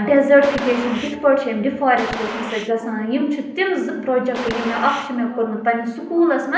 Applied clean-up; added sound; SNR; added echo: none; Gunshot, gunfire; 10 dB; reverberation time 0.8 s.